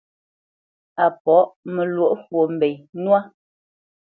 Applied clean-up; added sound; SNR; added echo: none; none; none; none.